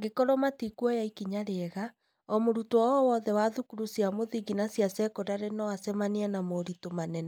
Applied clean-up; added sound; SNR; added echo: none; none; none; none.